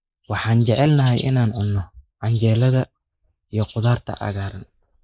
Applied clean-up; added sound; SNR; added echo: neural mask model Resemble Enhance denoiser.